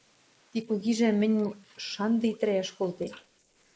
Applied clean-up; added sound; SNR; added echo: neural mask model Resemble Enhance denoiser.